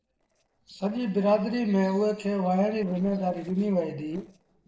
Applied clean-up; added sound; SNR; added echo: neural separator model SepFormer DNS4.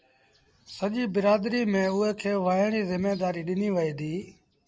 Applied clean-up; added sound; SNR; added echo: none; none; none; none.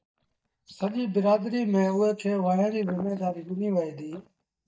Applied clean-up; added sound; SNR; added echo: neural mask model DeepFilterNet 3.